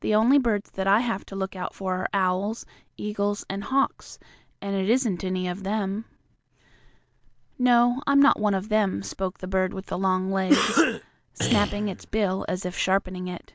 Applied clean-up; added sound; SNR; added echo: none; Cough; 1 dB; none.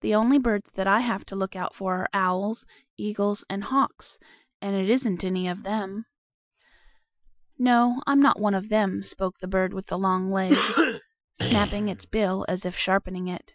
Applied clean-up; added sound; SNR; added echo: classical method Wiener filter.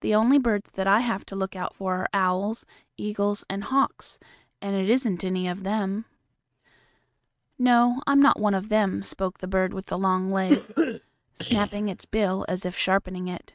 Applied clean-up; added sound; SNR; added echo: neural mask model RNNoise.